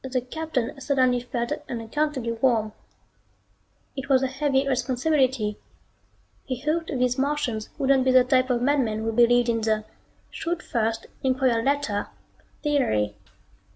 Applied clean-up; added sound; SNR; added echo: none; none; none; none.